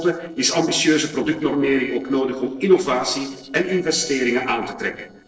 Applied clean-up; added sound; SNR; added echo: neural separator model SepFormer DNS4.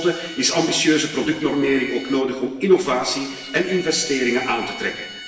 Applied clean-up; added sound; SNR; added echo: none; Bowed string instrument; 16 dB; reverberation time 1.4 s.